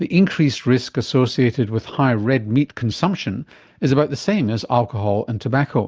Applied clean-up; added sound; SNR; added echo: none; none; none; none.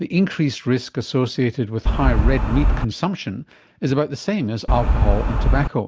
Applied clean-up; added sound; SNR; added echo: none; Wind; -5 dB; none.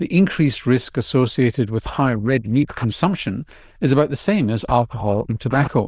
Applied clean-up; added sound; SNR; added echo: neural diffusion model UNIVERSE++.